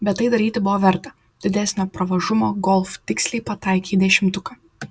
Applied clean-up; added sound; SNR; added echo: none; none; none; none.